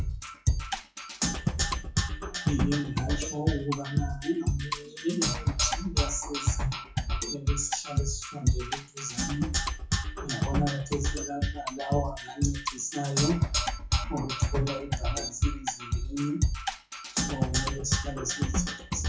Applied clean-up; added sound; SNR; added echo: classical method WPE with log-MMSE.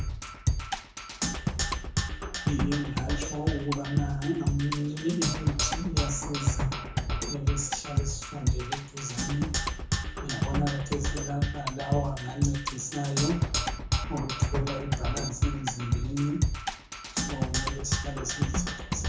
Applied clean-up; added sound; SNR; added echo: none; Percussion; -3 dB; reverberation time 0.6 s.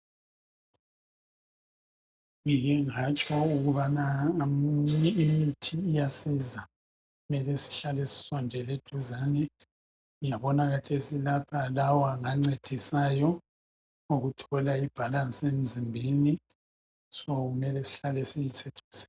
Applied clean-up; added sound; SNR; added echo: none; none; none; none.